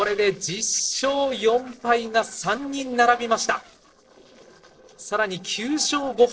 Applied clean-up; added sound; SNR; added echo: neural separator model SepFormer DNS4.